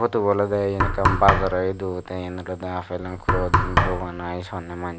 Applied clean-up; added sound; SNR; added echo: none; Knock; 1 dB; none.